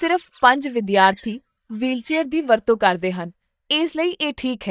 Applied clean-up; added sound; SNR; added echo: neural mask model DeepFilterNet 3.